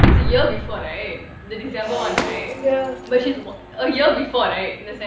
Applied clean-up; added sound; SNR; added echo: none; Shatter; 1 dB; none.